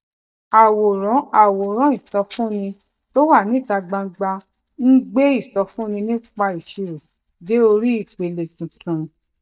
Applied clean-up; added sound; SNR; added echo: neural mask model DeepFilterNet 3.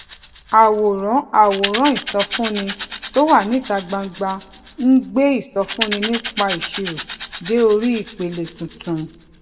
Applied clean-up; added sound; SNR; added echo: none; Rattle / Rattle (instrument); 11 dB; reverberation time 1.3 s.